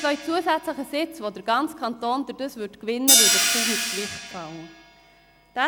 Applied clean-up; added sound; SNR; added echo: none; Hi-hat; -1 dB; none.